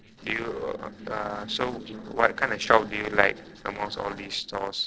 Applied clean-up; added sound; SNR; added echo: neural separator model SepFormer DNS4.